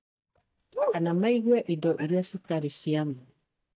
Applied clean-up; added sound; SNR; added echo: neural mask model DeepFilterNet 3.